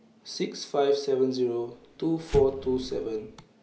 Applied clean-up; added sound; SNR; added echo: none; Explosion; 11 dB; none.